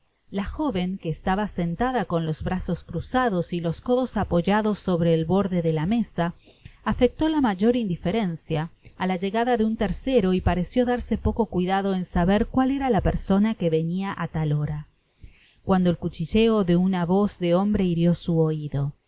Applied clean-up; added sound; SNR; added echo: none; none; none; none.